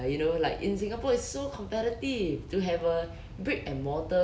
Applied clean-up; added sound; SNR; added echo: none; none; none; none.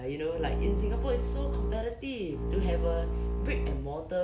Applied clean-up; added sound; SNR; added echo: none; Bowed string instrument; -3 dB; none.